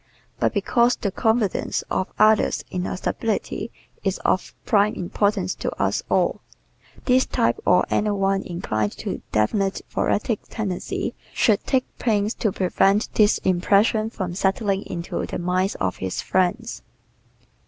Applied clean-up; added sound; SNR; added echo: none; none; none; none.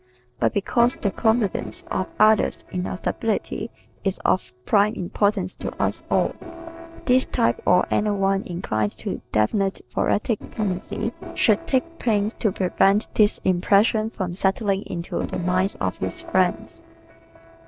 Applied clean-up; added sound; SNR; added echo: neural separator model SepFormer DNS4.